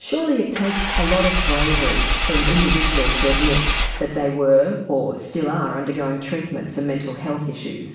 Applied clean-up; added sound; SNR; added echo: none; Engine / Car; -2 dB; reverberation time 0.6 s.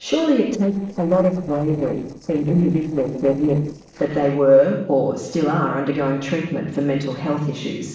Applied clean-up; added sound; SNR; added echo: neural separator model SepFormer DNS4.